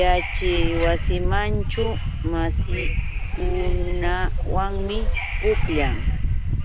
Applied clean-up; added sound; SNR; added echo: none; Subway, metro, underground / Wind; -5 dB; none.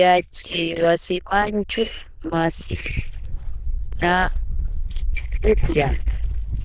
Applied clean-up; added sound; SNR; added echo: neural diffusion model UNIVERSE++.